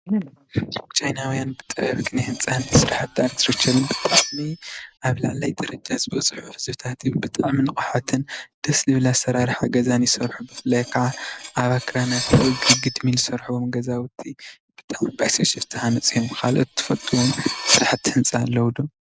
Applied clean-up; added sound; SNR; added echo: none; Thump, thud + Cutlery, silverware; 4 dB; none.